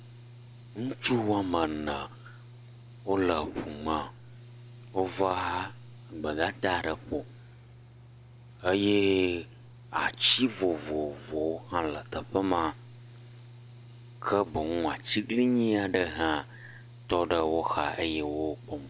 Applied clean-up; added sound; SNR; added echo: none; Mechanical fan / Engine; 18 dB; none.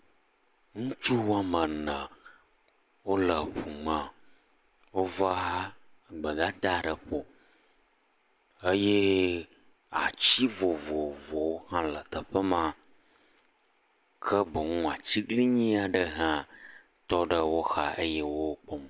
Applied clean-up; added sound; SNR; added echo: none; none; none; none.